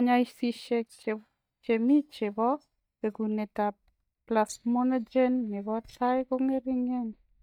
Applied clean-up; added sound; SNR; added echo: neural mask model DeepFilterNet 3.